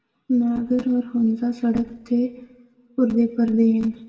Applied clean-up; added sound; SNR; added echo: none; none; none; reverberation time 0.8 s.